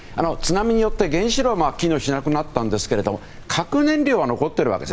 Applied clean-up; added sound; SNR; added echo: none; Bird; 11 dB; none.